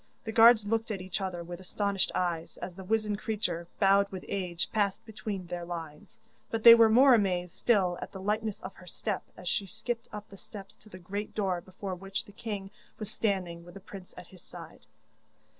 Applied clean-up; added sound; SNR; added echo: none; none; none; none.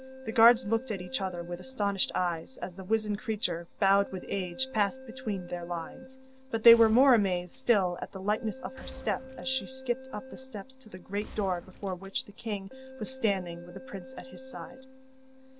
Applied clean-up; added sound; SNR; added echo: none; Gunshot, gunfire + Keyboard (musical); 16 dB; none.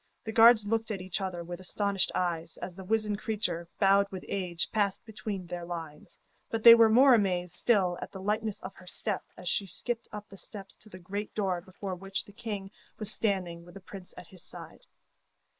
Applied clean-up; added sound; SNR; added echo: neural mask model Resemble Enhance denoiser.